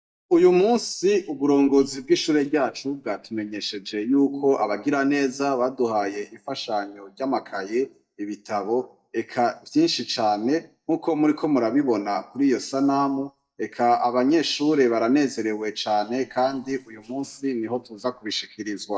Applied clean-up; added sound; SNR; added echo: neural mask model DeepFilterNet 3.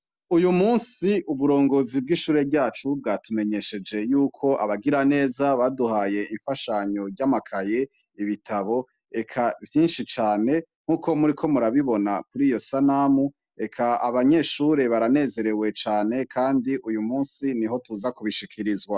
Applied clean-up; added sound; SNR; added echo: none; none; none; none.